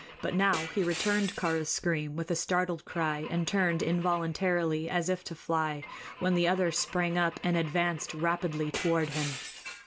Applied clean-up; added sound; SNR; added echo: none; Glass / Engine / Car; 14 dB; none.